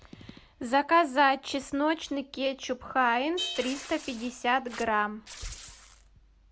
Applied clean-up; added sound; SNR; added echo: none; Crash cymbal + Tearing; 16 dB; none.